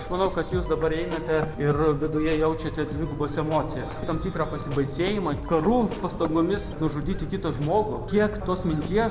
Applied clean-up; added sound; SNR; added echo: none; Bird; 10 dB; none.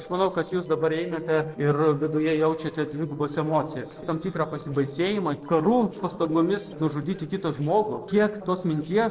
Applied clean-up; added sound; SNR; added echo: neural separator model SepFormer DNS4.